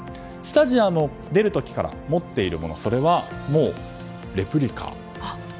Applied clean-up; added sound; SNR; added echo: none; none; none; none.